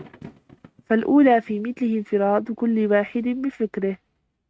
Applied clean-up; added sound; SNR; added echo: neural mask model RNNoise.